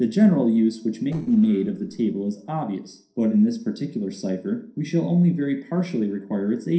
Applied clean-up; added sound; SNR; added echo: neural separator model SepFormer DNS4.